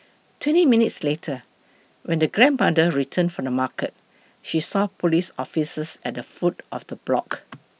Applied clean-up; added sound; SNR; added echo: none; none; none; none.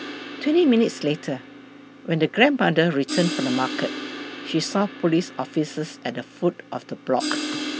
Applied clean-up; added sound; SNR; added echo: none; Crash cymbal; 10 dB; none.